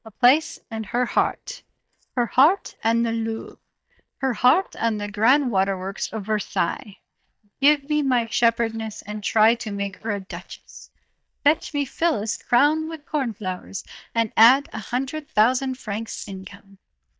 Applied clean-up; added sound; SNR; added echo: neural mask model DeepFilterNet 3.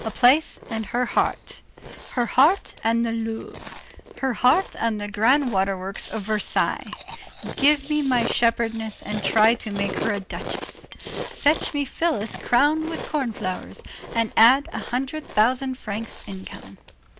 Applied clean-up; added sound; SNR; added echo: none; Chewing, mastication; 11 dB; none.